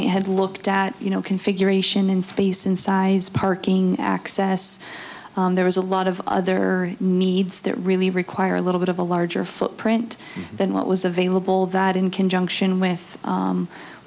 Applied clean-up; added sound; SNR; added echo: none; none; none; none.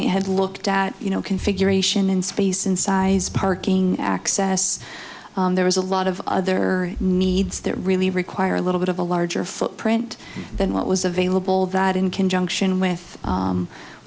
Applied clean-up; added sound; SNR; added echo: none; Ocean; 18 dB; none.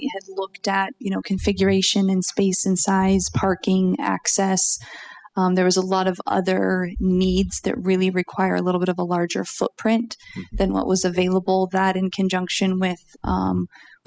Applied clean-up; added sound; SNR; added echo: classical method spectral subtraction.